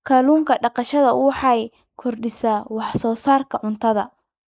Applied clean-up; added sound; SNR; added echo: neural mask model Resemble Enhance denoiser.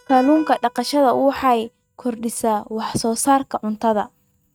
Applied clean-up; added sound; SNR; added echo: neural mask model RNNoise.